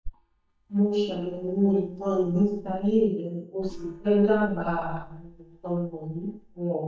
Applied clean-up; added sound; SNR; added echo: neural mask model DeepFilterNet 3.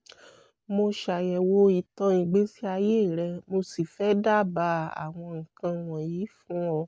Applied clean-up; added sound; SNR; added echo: none; none; none; none.